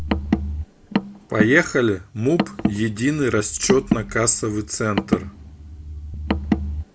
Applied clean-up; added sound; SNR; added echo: none; Car; 3 dB; none.